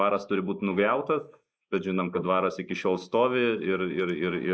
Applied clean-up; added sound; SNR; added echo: neural mask model Resemble Enhance denoiser.